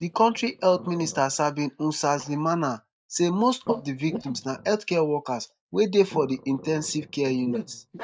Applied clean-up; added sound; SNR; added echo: neural mask model DeepFilterNet 3.